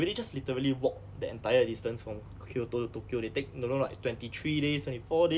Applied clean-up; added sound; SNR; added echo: none; none; none; none.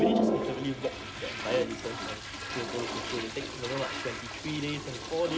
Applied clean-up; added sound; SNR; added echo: none; Toilet flush; -2 dB; none.